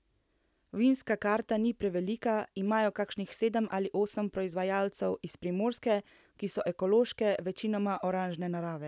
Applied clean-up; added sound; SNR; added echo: none; none; none; none.